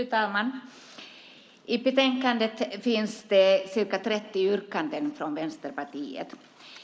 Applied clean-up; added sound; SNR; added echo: none; none; none; none.